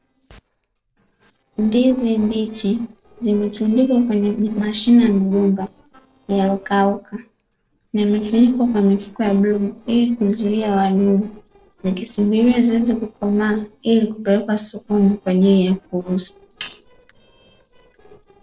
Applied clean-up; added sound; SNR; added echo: neural separator model SepFormer DNS4.